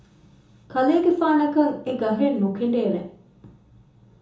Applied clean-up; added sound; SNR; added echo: none; none; none; reverberation time 1.0 s.